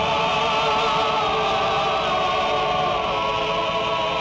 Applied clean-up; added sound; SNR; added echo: none; none; none; none.